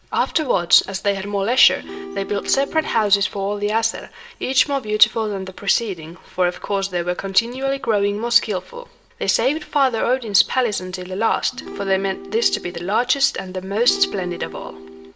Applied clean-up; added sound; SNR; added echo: none; Acoustic guitar / Strum; 12 dB; reverberation time 0.2 s.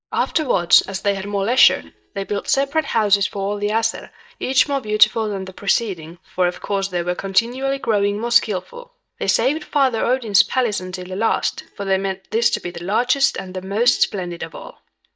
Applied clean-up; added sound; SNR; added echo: neural mask model DeepFilterNet 3.